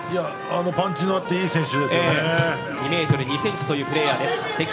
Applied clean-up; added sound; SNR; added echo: none; Trumpet; 9 dB; reverberation time 1.6 s.